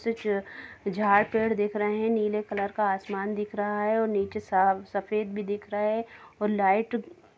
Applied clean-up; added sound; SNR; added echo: none; none; none; none.